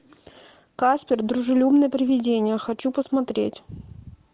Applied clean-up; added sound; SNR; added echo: none; none; none; none.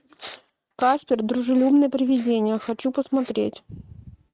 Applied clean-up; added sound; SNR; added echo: neural mask model RNNoise.